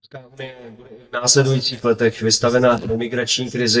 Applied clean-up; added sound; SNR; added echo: neural mask model DeepFilterNet 3.